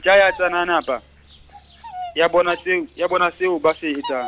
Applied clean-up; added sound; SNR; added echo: none; Bird vocalization, bird call, bird song; 16 dB; none.